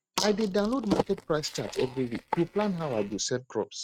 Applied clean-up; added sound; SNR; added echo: neural mask model RNNoise.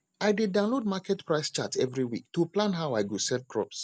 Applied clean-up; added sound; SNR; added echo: none; none; none; none.